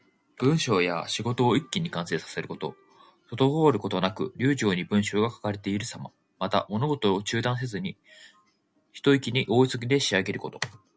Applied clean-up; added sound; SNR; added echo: none; none; none; none.